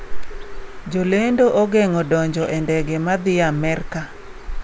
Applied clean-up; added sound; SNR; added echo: none; Bird; 12 dB; none.